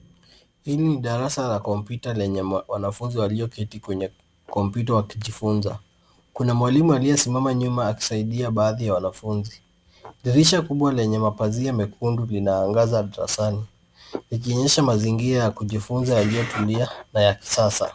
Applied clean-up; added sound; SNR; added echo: none; none; none; none.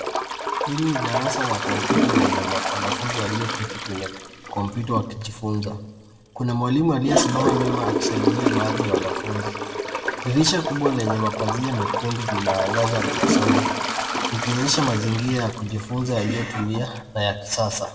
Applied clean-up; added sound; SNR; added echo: none; Toilet flush / Gurgling; 0 dB; reverberation time 1.0 s.